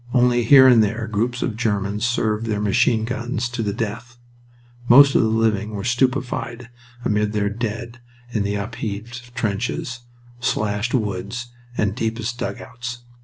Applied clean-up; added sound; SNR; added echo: none; none; none; none.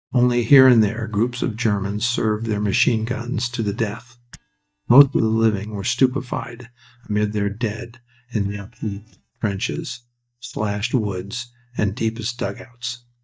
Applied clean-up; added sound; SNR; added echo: neural mask model DeepFilterNet 3.